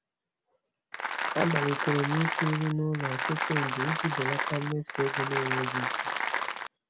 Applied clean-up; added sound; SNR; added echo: none; Applause; 0 dB; none.